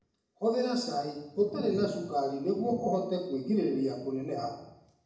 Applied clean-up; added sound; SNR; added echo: none; none; none; reverberation time 0.8 s.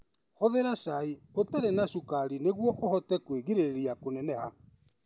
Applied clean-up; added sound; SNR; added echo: none; none; none; none.